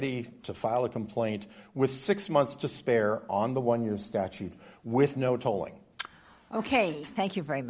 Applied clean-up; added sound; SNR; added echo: none; none; none; none.